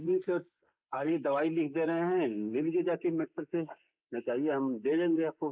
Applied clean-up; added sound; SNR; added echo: neural mask model Resemble Enhance denoiser.